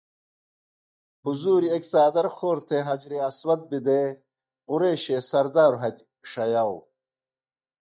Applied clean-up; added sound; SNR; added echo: neural mask model DeepFilterNet 3.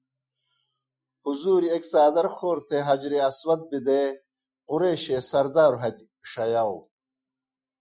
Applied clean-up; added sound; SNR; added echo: classical method Wiener filter.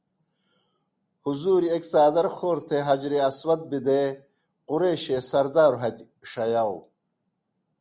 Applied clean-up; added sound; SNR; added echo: none; none; none; none.